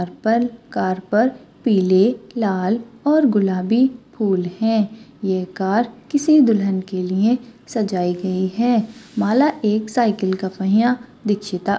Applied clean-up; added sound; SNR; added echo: none; none; none; none.